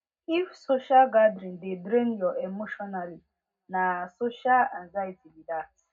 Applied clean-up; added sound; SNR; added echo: none; none; none; reverberation time 0.3 s.